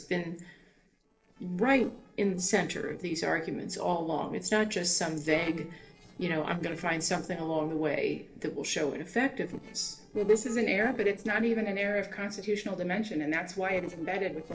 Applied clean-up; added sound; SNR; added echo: neural separator model SepFormer DNS4.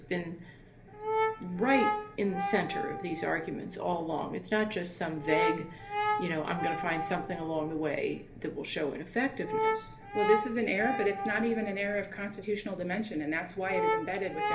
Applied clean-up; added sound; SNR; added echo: none; Brass instrument; 3 dB; reverberation time 0.3 s.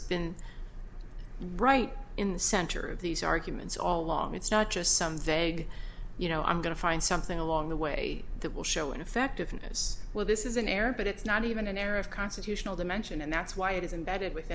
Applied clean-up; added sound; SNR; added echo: none; none; none; none.